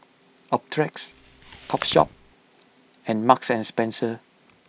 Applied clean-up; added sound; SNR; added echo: none; Chewing, mastication; 13 dB; none.